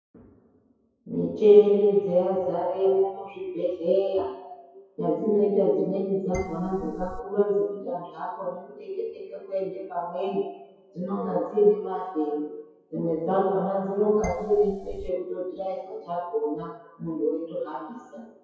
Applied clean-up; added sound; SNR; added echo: classical method WPE with log-MMSE.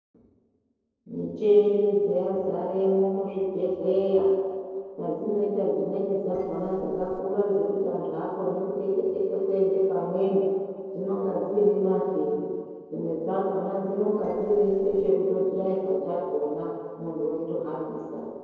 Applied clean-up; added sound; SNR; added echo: neural separator model SepFormer DNS4.